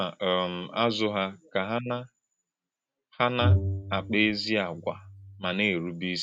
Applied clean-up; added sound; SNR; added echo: none; Bowed string instrument; 1 dB; none.